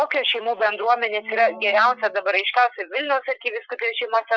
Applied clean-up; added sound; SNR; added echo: classical method Wiener filter.